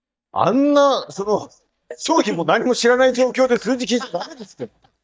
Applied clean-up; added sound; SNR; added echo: neural mask model DeepFilterNet 3.